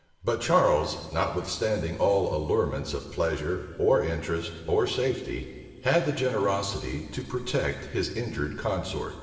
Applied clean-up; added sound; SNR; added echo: none; none; none; reverberation time 2.6 s.